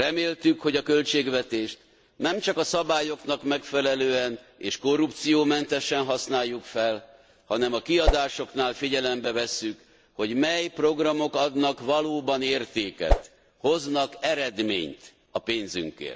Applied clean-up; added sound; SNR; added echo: none; Whoosh, swoosh, swish; -2 dB; none.